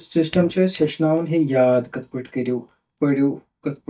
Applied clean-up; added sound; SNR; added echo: neural mask model DeepFilterNet 3.